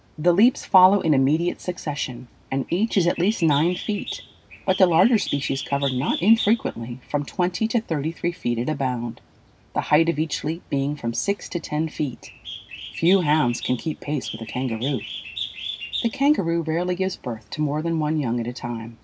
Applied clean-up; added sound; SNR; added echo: none; Bird; 15 dB; none.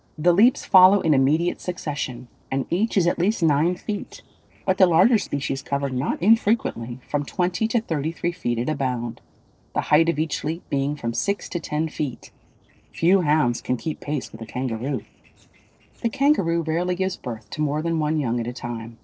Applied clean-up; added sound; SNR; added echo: neural separator model SepFormer DNS4.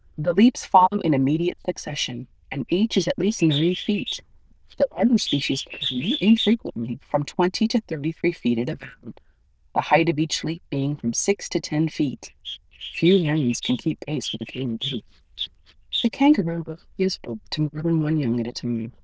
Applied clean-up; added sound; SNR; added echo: neural diffusion model UNIVERSE++.